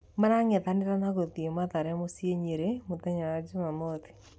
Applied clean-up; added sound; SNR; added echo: none; none; none; none.